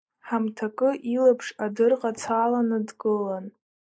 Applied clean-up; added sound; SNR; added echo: neural mask model Resemble Enhance denoiser.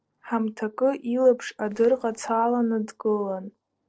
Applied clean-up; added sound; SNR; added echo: neural separator model SepFormer DNS4.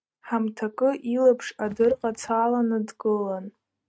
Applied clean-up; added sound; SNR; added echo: neural mask model RNNoise.